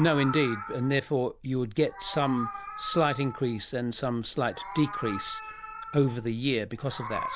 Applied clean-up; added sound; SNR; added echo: none; Meow; 11 dB; none.